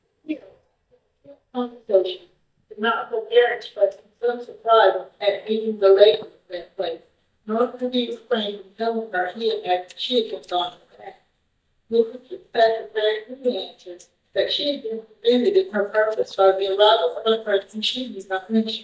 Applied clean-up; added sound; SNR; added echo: neural mask model DeepFilterNet 3.